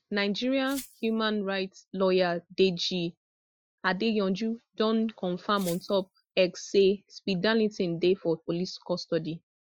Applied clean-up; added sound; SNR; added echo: classical method Wiener filter.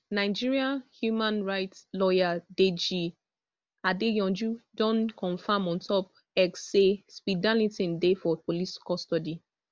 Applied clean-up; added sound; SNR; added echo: none; none; none; none.